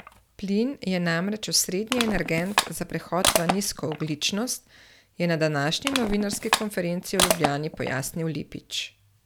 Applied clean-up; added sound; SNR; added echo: none; Crushing; 4 dB; none.